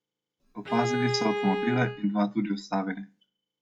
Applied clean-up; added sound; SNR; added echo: classical method log-MMSE.